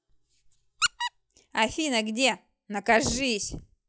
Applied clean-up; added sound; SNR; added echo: classical method log-MMSE.